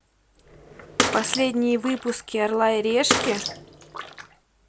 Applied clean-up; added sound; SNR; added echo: none; Bathtub (filling or washing) / Water / Splash, splatter; 4 dB; none.